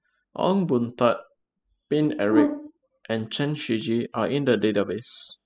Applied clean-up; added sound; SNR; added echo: classical method spectral subtraction.